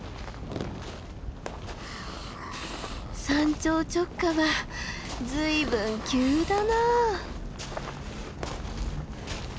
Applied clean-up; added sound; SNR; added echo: none; Fireworks + Hiss; 14 dB; none.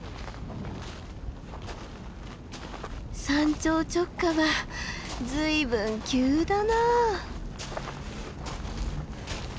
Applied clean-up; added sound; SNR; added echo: none; none; none; none.